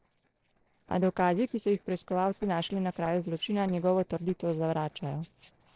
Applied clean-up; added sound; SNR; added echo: neural separator model SepFormer DNS4.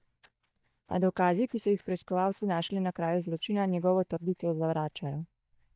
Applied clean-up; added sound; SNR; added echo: neural mask model DeepFilterNet 3.